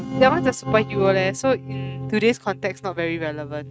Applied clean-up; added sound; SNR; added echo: neural mask model RNNoise.